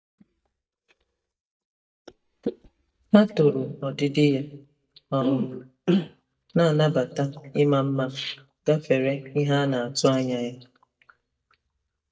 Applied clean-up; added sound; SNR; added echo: neural mask model DeepFilterNet 3.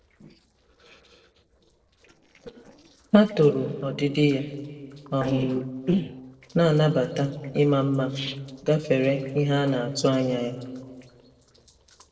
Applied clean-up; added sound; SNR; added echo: neural separator model SepFormer DNS4.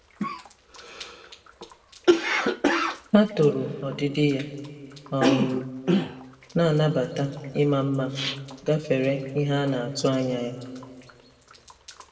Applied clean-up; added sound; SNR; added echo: none; Cough; 4 dB; reverberation time 1.9 s.